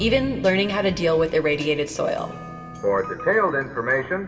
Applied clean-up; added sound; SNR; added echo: none; Musical instrument; 19 dB; reverberation time 1.7 s.